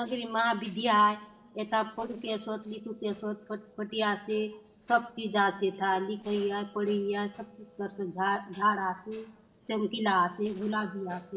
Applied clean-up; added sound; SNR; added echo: neural separator model SepFormer DNS4.